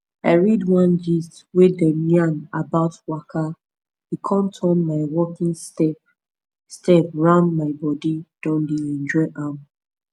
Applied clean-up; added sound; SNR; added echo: none; none; none; none.